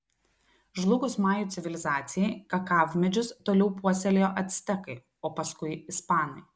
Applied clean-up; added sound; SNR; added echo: none; none; none; none.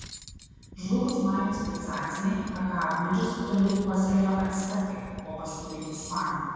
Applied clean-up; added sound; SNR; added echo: none; Cutlery, silverware; 16 dB; reverberation time 2.1 s.